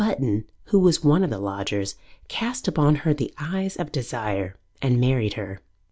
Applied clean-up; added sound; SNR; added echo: none; none; none; none.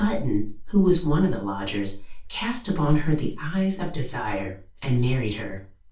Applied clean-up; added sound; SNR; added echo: none; none; none; reverberation time 0.3 s.